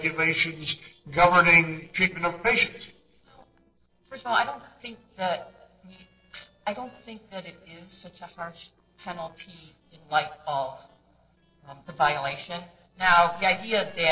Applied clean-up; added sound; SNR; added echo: neural separator model SepFormer DNS4.